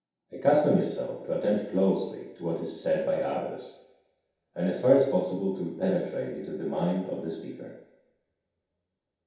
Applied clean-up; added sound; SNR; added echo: none; none; none; reverberation time 0.8 s.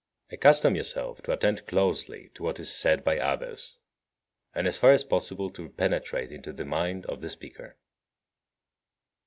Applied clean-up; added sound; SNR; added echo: none; none; none; none.